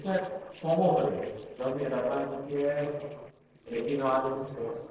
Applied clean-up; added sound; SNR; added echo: neural separator model SepFormer DNS4.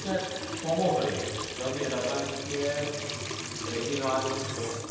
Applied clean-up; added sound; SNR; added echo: none; Trickle, dribble / Sink (filling or washing) / Water tap, faucet; 4 dB; reverberation time 1.1 s.